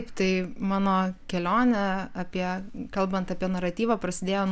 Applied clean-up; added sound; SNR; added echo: none; none; none; none.